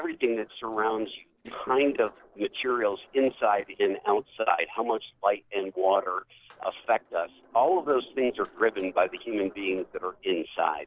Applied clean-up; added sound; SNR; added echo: neural separator model SepFormer DNS4.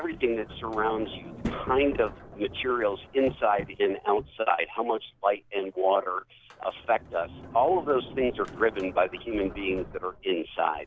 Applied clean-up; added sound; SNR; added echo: none; Sliding door; 15 dB; none.